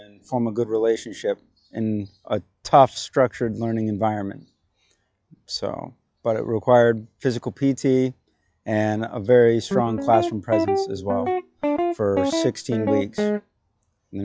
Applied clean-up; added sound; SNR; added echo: classical method log-MMSE.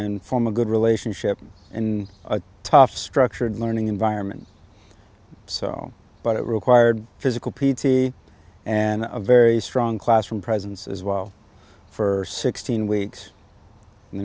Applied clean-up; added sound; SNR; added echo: none; none; none; none.